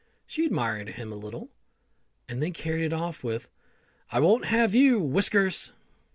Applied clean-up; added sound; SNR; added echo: none; none; none; none.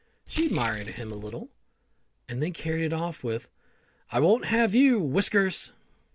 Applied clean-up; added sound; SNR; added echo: none; Keys jangling; 11 dB; none.